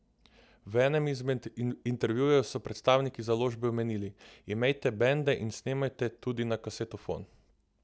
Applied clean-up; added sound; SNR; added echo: none; none; none; none.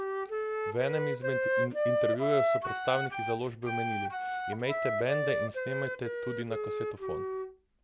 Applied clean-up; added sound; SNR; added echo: none; Wind instrument, woodwind instrument; -3 dB; none.